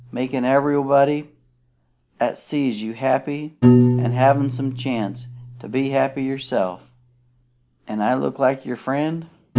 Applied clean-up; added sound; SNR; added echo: none; Piano; 2 dB; none.